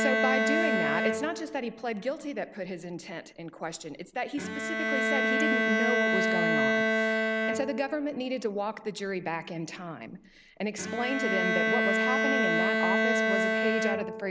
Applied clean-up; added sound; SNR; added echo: none; Bowed string instrument; -4 dB; none.